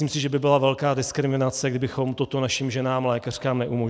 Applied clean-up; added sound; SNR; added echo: none; none; none; none.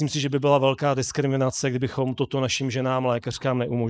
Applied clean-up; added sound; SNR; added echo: neural mask model Resemble Enhance denoiser.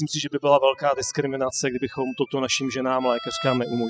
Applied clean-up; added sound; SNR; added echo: classical method spectral subtraction.